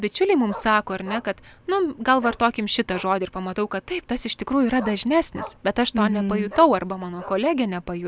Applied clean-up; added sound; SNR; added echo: none; Bark; 18 dB; none.